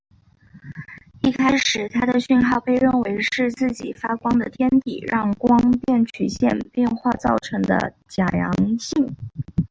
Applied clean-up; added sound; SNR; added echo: none; none; none; none.